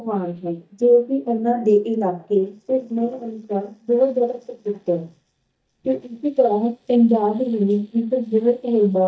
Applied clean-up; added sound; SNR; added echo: neural mask model DeepFilterNet 3.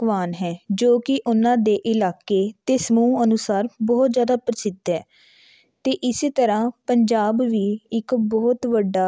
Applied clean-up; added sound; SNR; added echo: none; none; none; none.